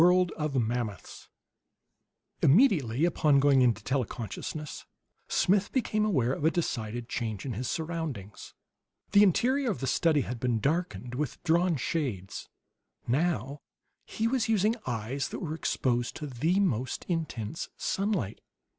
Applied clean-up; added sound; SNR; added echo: none; none; none; none.